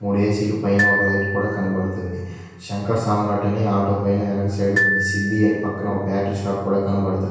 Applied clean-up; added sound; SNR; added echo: none; Glockenspiel; 4 dB; reverberation time 1.0 s.